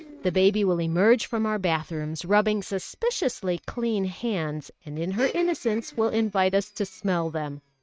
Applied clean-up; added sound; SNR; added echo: neural mask model RNNoise.